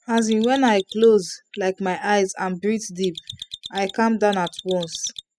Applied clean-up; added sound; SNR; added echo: classical method spectral subtraction.